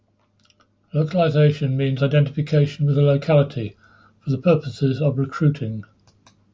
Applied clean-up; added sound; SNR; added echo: none; none; none; none.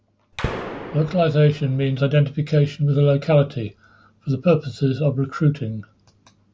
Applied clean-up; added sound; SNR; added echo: none; Gunshot, gunfire; 11 dB; none.